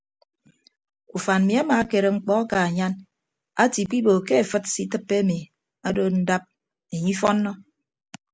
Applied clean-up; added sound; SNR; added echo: none; none; none; none.